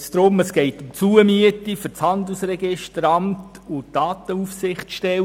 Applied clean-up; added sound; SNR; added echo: none; none; none; none.